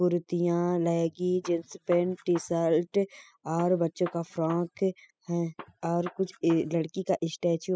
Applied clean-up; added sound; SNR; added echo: classical method spectral subtraction.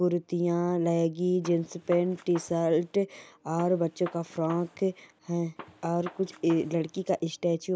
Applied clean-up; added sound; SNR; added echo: none; Gunshot, gunfire; 19 dB; none.